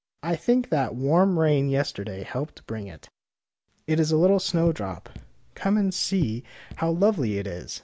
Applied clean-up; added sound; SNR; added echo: none; Raindrop / Drip; 16 dB; none.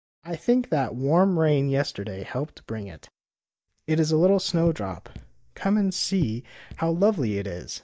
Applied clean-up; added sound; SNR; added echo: neural mask model DeepFilterNet 3.